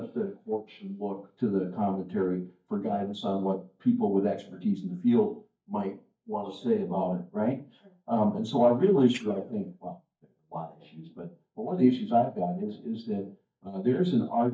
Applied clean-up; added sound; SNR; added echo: neural mask model DeepFilterNet 3.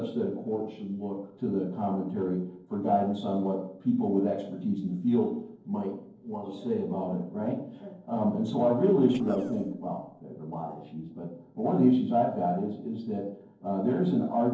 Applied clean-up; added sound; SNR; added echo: neural separator model SepFormer DNS4.